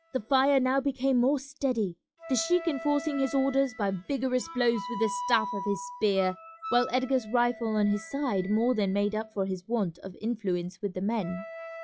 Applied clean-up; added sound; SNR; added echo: classical method log-MMSE.